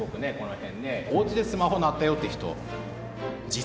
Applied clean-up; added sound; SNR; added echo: none; none; none; none.